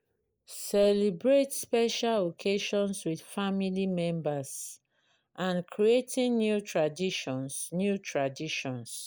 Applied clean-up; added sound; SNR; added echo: neural mask model Resemble Enhance denoiser.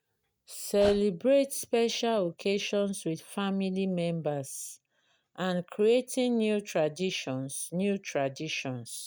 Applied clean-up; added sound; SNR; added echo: neural mask model RNNoise.